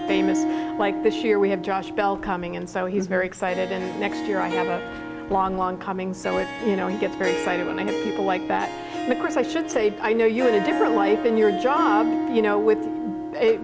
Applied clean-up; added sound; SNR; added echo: none; Harp; 4 dB; none.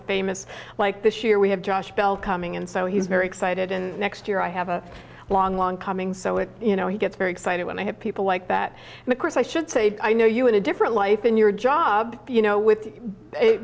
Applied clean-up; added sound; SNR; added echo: none; none; none; none.